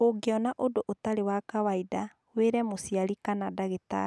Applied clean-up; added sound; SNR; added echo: none; none; none; none.